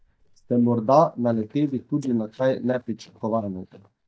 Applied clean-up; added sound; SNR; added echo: neural mask model DeepFilterNet 3.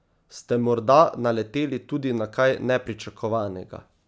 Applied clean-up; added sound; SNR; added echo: none; none; none; none.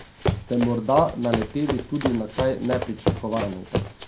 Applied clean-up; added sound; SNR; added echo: none; Run; 4 dB; reverberation time 0.2 s.